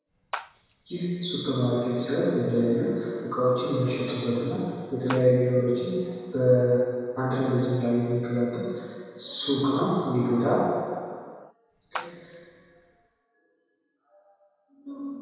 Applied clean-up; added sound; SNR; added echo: none; Water / Splash, splatter; 16 dB; reverberation time 1.9 s.